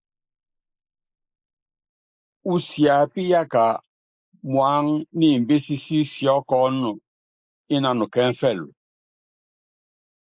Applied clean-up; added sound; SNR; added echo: neural mask model Resemble Enhance denoiser.